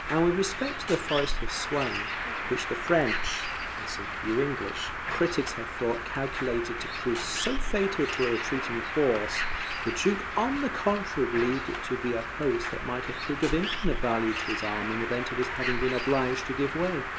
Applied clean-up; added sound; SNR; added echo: none; Bird; 3 dB; none.